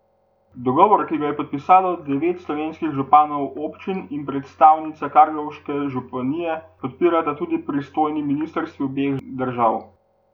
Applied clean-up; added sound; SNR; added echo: none; none; none; none.